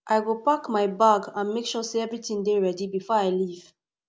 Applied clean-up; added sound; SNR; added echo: none; none; none; none.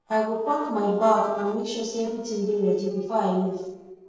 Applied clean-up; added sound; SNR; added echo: neural separator model SepFormer DNS4.